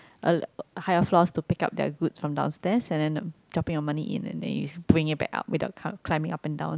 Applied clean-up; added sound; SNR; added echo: none; none; none; none.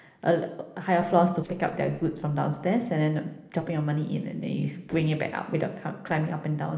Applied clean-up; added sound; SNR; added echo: neural separator model SepFormer DNS4.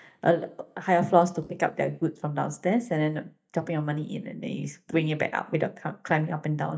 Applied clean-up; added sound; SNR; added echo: neural mask model DeepFilterNet 3.